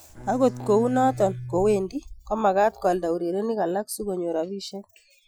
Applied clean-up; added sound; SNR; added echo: classical method Wiener filter.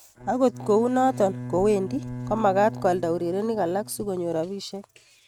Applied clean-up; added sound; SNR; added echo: neural mask model RNNoise.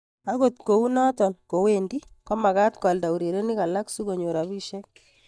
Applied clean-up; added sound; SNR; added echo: neural mask model DeepFilterNet 3.